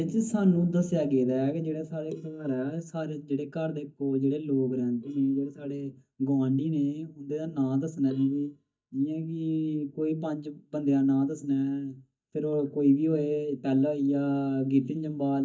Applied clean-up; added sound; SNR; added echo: neural mask model DeepFilterNet 3.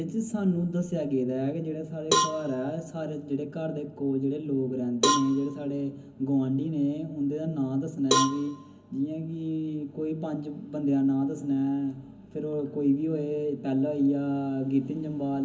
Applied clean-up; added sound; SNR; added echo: none; Cowbell; 3 dB; reverberation time 0.4 s.